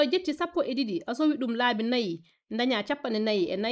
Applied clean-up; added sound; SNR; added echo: neural mask model Resemble Enhance denoiser.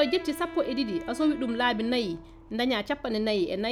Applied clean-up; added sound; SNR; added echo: none; Wind instrument, woodwind instrument; 16 dB; none.